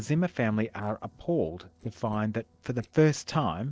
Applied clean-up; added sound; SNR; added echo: neural separator model SepFormer DNS4.